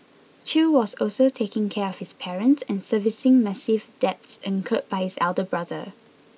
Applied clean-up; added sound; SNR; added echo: none; none; none; none.